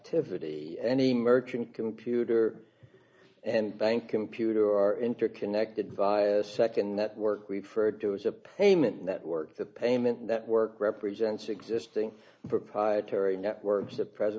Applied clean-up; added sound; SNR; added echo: none; none; none; none.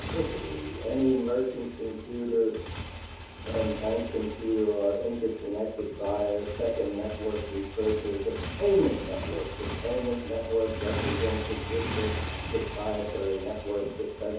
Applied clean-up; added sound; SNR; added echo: none; Motorcycle; 7 dB; reverberation time 0.6 s.